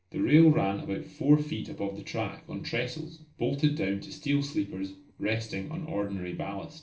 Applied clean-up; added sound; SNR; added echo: neural separator model SepFormer DNS4.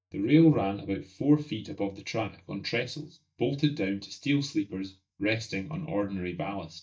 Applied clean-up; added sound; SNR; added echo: neural mask model DeepFilterNet 3.